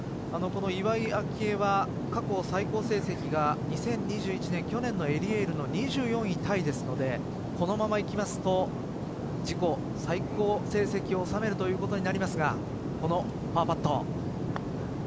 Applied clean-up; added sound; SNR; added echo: none; none; none; none.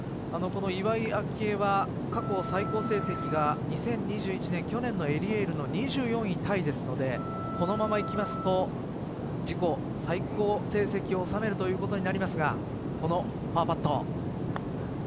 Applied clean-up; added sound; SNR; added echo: none; Wind instrument, woodwind instrument; 11 dB; none.